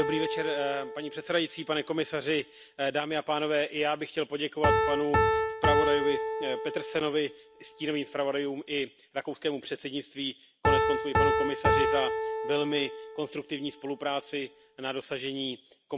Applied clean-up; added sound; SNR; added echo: none; Piano; 0 dB; none.